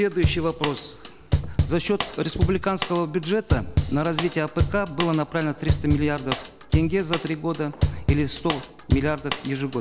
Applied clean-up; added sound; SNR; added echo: none; Drum kit; 1 dB; none.